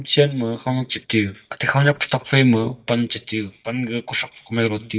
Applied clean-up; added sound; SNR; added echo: neural mask model DeepFilterNet 3.